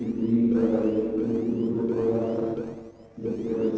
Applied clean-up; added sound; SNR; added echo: neural separator model SepFormer DNS4.